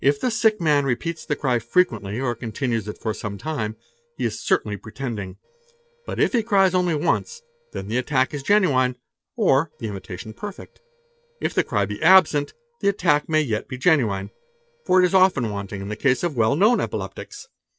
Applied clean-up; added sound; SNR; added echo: neural separator model SepFormer DNS4.